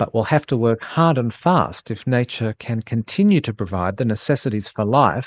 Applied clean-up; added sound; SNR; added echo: neural mask model Resemble Enhance denoiser.